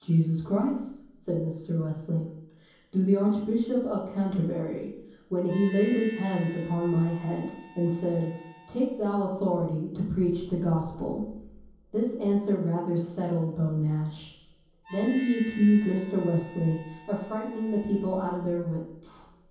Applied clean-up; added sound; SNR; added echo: none; Harmonica; 20 dB; reverberation time 0.9 s.